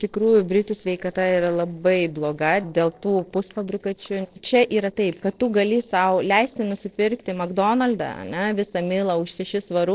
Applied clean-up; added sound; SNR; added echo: neural separator model SepFormer DNS4.